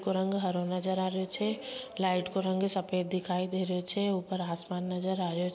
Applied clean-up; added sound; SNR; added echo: none; none; none; none.